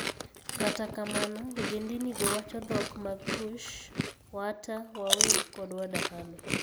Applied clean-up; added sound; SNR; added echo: none; Chewing, mastication; -3 dB; none.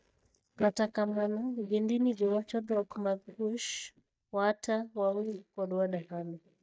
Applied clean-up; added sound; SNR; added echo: neural mask model DeepFilterNet 3.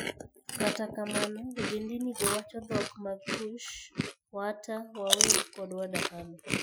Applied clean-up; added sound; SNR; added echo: classical method Wiener filter.